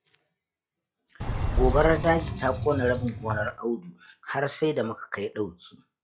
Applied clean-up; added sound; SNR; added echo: classical method log-MMSE.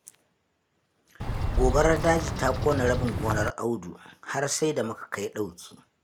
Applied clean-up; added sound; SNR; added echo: none; Bird vocalization, bird call, bird song; 0 dB; none.